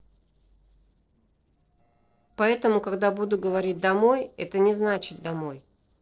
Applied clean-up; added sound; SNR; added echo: neural separator model SepFormer DNS4.